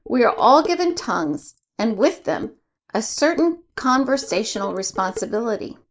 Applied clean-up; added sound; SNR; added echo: neural mask model Resemble Enhance denoiser.